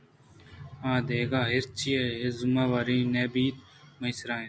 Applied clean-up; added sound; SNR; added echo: none; none; none; none.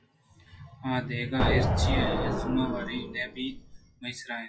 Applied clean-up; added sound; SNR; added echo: classical method WPE with log-MMSE.